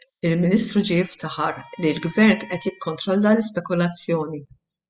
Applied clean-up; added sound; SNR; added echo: classical method spectral subtraction.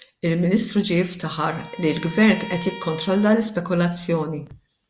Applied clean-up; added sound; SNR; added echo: none; Bowed string instrument; 17 dB; none.